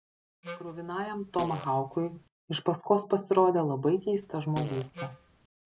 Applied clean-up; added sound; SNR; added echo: none; Fart + Wind instrument, woodwind instrument; 14 dB; none.